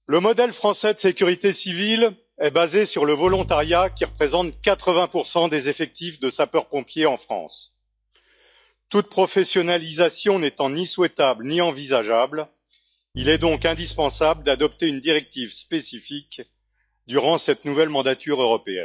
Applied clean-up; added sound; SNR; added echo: classical method log-MMSE.